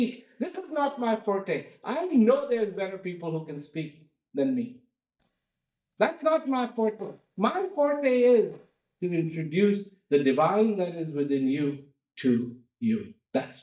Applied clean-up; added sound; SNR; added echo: neural mask model DeepFilterNet 3.